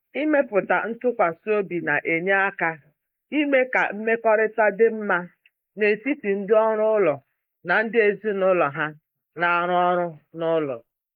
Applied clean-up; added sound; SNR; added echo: neural mask model Resemble Enhance denoiser.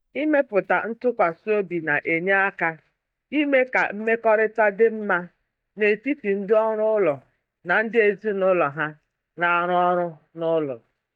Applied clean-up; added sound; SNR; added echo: neural mask model DeepFilterNet 3.